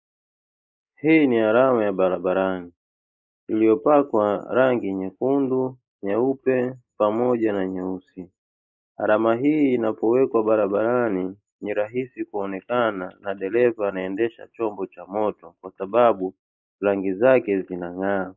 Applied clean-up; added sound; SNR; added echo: neural mask model Resemble Enhance denoiser.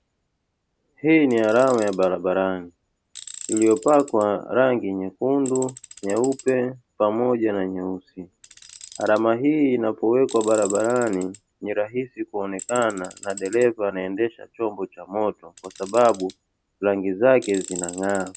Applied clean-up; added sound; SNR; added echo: none; Tools; 17 dB; none.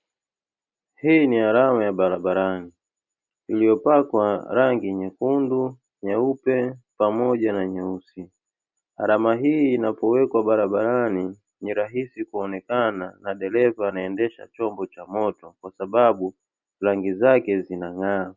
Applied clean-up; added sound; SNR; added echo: none; none; none; none.